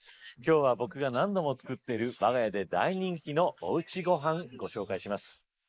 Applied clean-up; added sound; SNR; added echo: neural mask model Resemble Enhance denoiser.